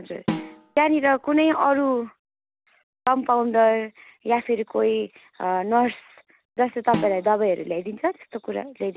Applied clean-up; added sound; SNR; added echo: none; Snare drum; 9 dB; none.